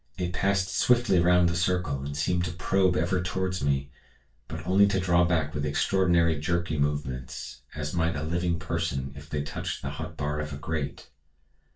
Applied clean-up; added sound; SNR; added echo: none; none; none; reverberation time 0.2 s.